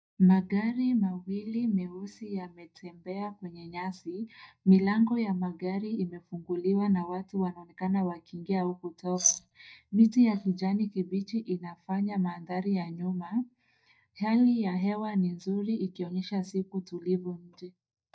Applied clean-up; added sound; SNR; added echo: neural mask model DeepFilterNet 3.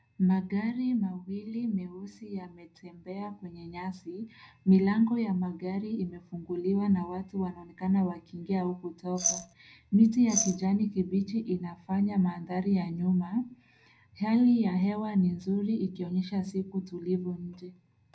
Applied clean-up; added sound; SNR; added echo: none; Glass; 1 dB; reverberation time 0.5 s.